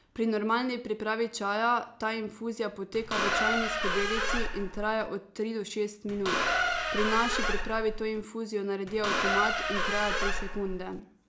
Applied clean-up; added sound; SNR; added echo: none; Squeak; -2 dB; none.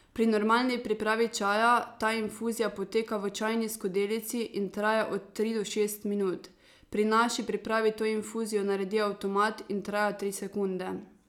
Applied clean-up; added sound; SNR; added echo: none; none; none; none.